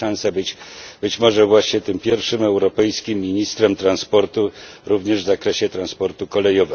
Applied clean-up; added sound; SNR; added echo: none; none; none; none.